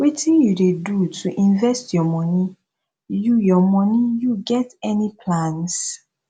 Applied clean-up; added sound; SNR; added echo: none; none; none; none.